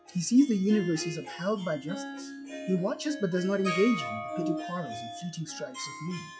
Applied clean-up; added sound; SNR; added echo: classical method log-MMSE.